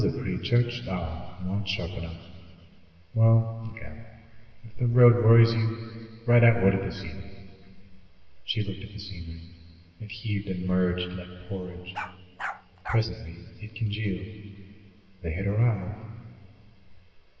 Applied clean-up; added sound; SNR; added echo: none; Bark; 11 dB; reverberation time 2.3 s.